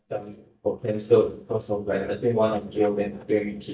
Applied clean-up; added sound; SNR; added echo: neural mask model DeepFilterNet 3.